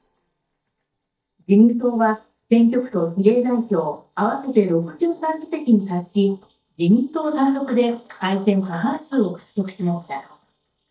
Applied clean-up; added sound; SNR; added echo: neural mask model DeepFilterNet 3.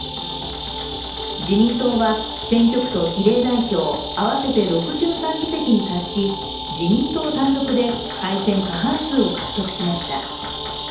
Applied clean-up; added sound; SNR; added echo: none; Insect; 10 dB; reverberation time 2.2 s.